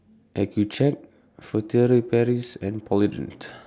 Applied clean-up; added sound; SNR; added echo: none; none; none; none.